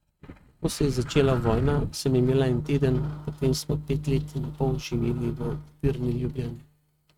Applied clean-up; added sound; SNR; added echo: neural mask model RNNoise.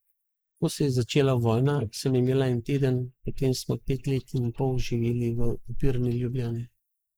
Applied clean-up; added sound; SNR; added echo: neural mask model Resemble Enhance denoiser.